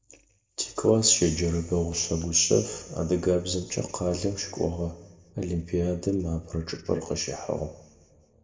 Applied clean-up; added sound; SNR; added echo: none; none; none; reverberation time 1.6 s.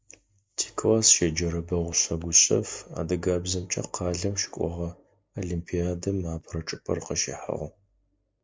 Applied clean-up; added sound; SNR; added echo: none; none; none; none.